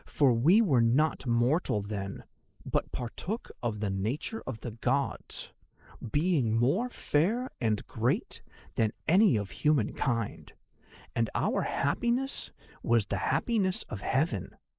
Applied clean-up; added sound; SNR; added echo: neural mask model Resemble Enhance denoiser.